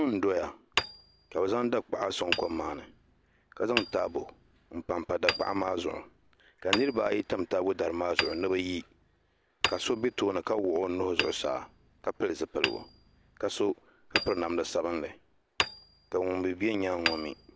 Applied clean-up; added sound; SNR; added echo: none; Hammer; 7 dB; none.